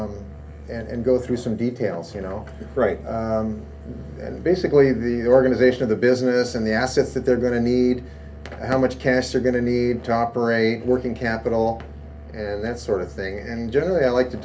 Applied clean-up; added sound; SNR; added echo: none; Musical instrument; 17 dB; reverberation time 0.3 s.